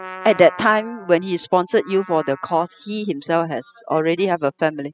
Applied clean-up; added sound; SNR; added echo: classical method spectral subtraction.